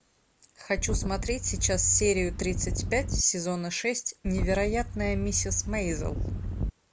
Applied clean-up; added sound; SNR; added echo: none; Wind; 2 dB; none.